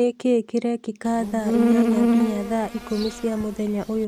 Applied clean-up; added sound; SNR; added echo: none; Insect; 0 dB; none.